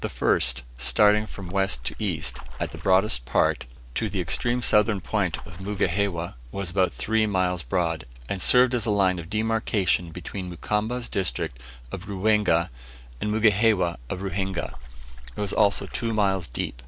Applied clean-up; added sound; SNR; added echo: none; Splash, splatter; 5 dB; none.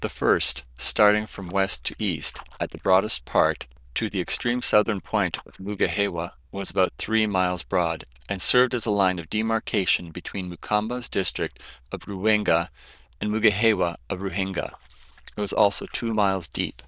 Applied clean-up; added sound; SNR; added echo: neural diffusion model UNIVERSE++.